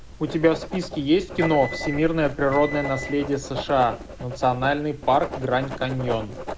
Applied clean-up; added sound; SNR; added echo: none; Microwave oven + Writing; 9 dB; none.